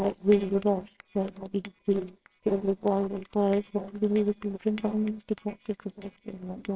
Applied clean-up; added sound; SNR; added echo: neural separator model SepFormer WHAMR!.